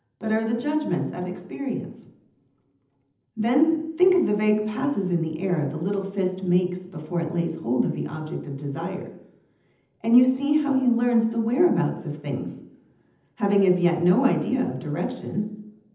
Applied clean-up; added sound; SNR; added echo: none; none; none; reverberation time 0.8 s.